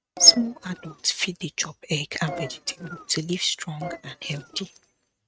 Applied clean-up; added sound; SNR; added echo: neural mask model RNNoise.